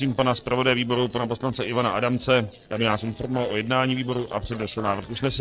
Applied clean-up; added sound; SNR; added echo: neural separator model SepFormer DNS4.